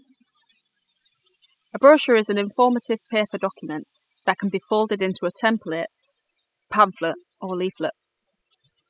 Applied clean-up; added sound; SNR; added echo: classical method spectral subtraction.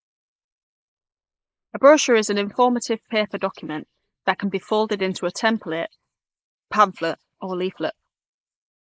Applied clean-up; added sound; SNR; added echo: neural mask model Resemble Enhance denoiser.